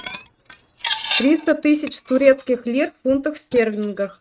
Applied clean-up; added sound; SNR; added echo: neural mask model RNNoise.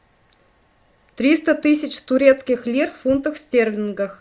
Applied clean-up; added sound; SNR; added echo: none; none; none; none.